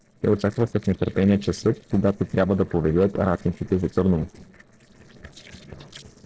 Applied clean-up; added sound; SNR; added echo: neural separator model SepFormer DNS4.